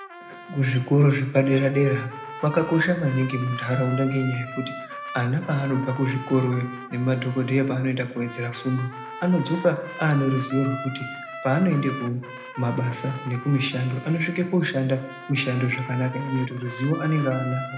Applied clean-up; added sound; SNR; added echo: none; Trumpet; 13 dB; reverberation time 0.9 s.